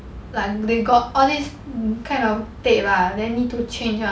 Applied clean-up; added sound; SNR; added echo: none; none; none; none.